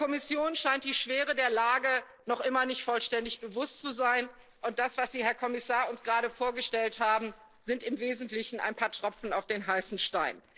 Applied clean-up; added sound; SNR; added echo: neural separator model SepFormer DNS4.